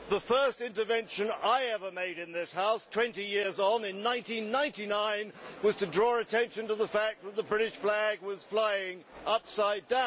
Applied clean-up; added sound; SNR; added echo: none; none; none; none.